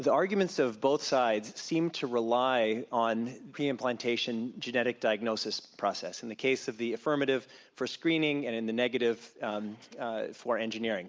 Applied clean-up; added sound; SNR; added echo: none; none; none; none.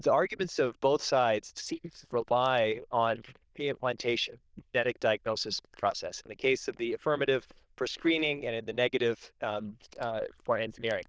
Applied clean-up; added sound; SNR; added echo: neural diffusion model UNIVERSE++.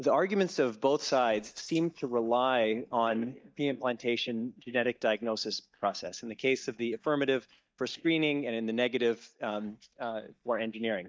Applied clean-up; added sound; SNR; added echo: neural mask model DeepFilterNet 3.